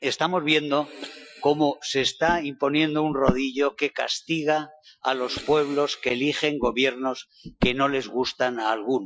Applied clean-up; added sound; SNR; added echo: classical method Wiener filter.